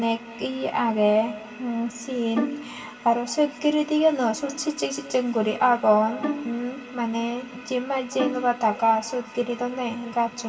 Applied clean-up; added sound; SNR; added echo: none; Bowed string instrument; 7 dB; reverberation time 2.1 s.